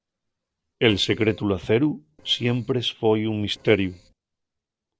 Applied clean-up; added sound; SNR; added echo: neural separator model SepFormer DNS4.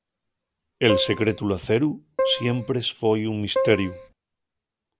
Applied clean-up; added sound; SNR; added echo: none; Keyboard (musical); 1 dB; none.